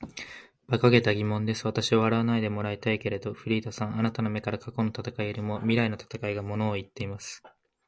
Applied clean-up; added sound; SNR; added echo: none; none; none; none.